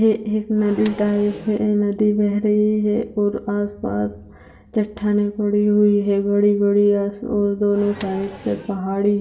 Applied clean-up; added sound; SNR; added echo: none; Microwave oven; 18 dB; reverberation time 0.6 s.